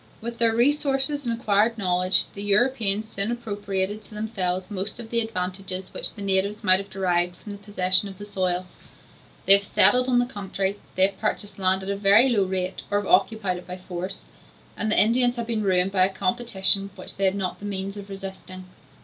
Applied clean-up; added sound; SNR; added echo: none; none; none; none.